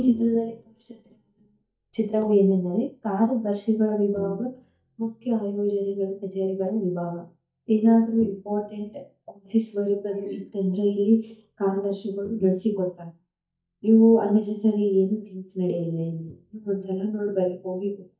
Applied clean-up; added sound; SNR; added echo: neural mask model DeepFilterNet 3.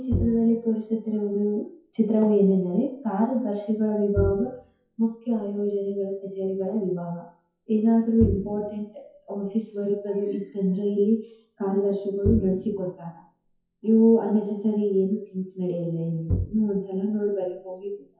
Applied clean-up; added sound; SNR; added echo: classical method WPE with log-MMSE.